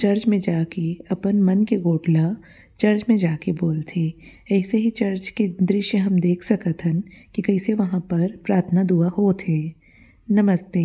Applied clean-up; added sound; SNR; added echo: none; none; none; none.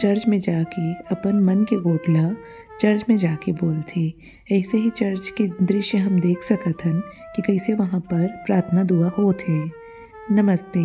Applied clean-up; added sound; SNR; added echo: none; Wind instrument, woodwind instrument; 20 dB; none.